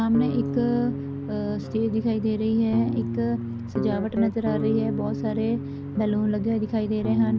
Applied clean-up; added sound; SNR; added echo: none; Guitar; 5 dB; none.